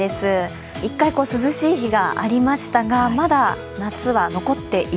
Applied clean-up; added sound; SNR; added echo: none; none; none; none.